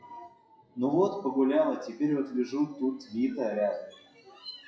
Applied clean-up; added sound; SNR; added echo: classical method WPE with log-MMSE.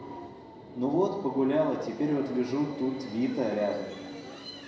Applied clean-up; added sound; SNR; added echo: none; Subway, metro, underground; 13 dB; reverberation time 0.9 s.